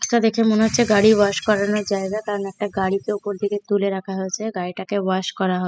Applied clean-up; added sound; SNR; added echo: classical method spectral subtraction.